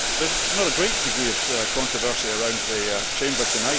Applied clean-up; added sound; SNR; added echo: none; Boiling; -3 dB; none.